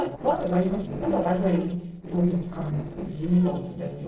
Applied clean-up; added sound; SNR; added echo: neural separator model SepFormer DNS4.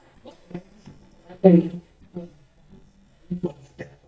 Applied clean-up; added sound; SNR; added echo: neural mask model DeepFilterNet 3.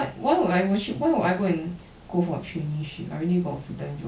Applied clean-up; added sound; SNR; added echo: none; none; none; none.